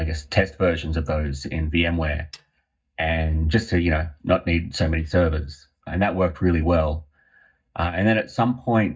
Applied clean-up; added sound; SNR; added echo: neural mask model DeepFilterNet 3.